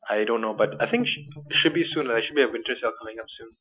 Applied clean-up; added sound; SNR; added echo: classical method Wiener filter.